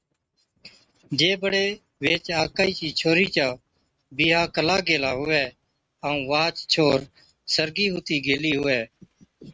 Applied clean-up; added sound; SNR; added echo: neural mask model RNNoise.